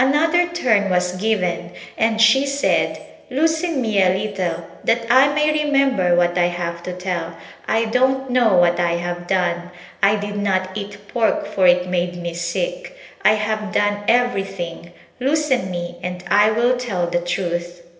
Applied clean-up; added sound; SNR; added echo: none; none; none; reverberation time 1.4 s.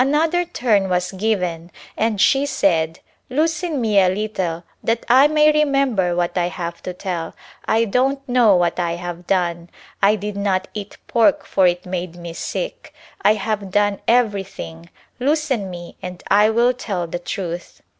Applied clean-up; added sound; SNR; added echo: none; none; none; none.